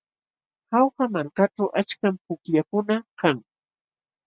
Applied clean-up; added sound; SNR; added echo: none; none; none; none.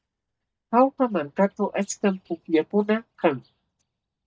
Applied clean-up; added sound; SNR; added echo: neural mask model DeepFilterNet 3.